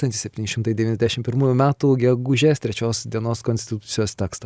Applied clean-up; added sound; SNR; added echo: none; none; none; none.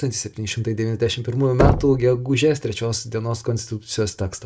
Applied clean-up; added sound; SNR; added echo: none; Knock; 4 dB; reverberation time 0.2 s.